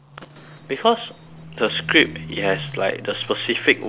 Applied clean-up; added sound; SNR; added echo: none; Livestock, farm animals, working animals; 15 dB; none.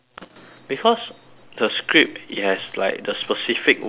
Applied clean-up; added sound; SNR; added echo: none; none; none; none.